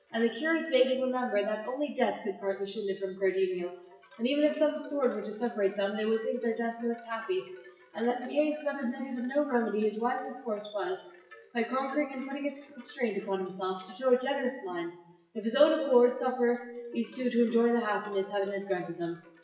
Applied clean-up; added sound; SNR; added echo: classical method WPE with log-MMSE.